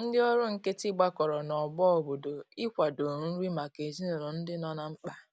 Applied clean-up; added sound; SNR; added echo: none; none; none; none.